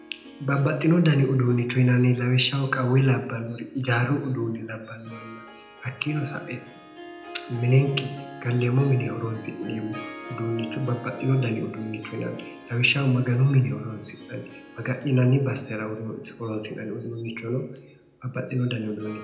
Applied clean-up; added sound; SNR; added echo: none; Harp; 18 dB; reverberation time 0.8 s.